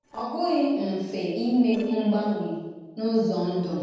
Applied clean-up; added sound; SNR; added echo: neural separator model SepFormer DNS4.